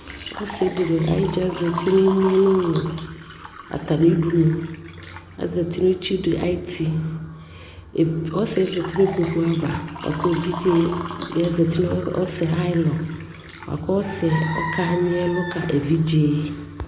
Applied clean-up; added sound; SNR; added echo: none; Water / Liquid; 16 dB; none.